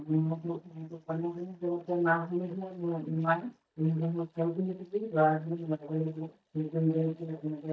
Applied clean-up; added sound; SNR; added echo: neural mask model DeepFilterNet 3.